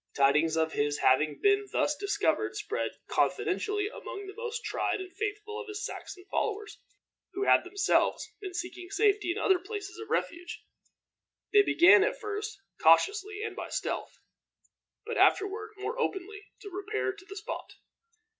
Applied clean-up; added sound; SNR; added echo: none; none; none; none.